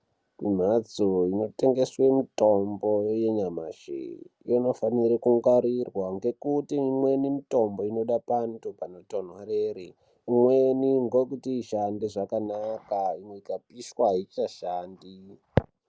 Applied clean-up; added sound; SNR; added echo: none; none; none; none.